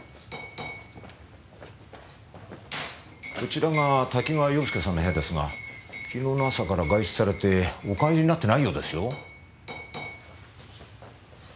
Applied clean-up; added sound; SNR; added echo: none; Liquid; 11 dB; none.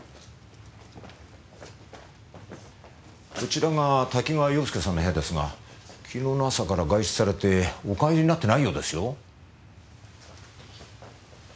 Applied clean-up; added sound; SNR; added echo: none; none; none; none.